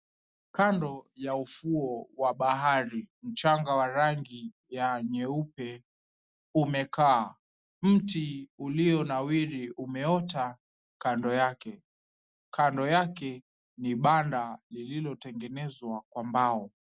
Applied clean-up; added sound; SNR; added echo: none; none; none; none.